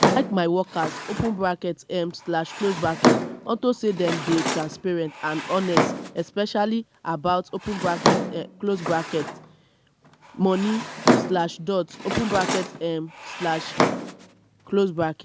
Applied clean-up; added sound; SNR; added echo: none; Drawer open or close; 2 dB; none.